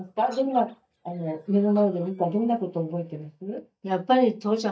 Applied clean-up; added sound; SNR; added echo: neural mask model DeepFilterNet 3.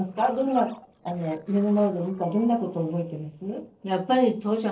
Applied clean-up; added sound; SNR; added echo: neural separator model SepFormer DNS4.